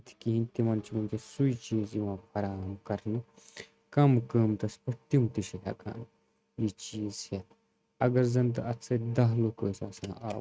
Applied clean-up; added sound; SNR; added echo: neural mask model RNNoise.